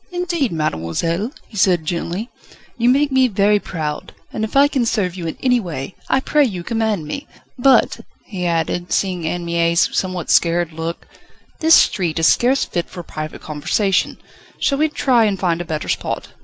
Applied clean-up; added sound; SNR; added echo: none; none; none; none.